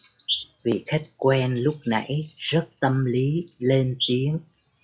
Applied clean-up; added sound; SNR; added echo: classical method log-MMSE.